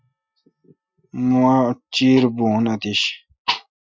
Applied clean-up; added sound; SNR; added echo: classical method Wiener filter.